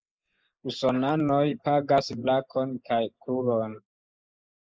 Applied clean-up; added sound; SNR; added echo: neural mask model Resemble Enhance denoiser.